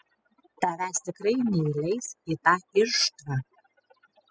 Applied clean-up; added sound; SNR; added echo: classical method spectral subtraction.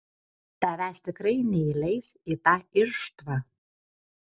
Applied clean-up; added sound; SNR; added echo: none; none; none; none.